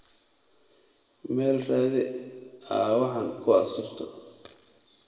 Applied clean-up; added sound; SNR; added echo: none; none; none; reverberation time 1.5 s.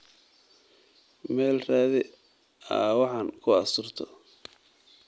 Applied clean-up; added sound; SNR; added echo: none; none; none; none.